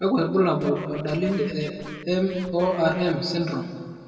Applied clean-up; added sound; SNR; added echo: none; Scratching (performance technique); 19 dB; reverberation time 1.8 s.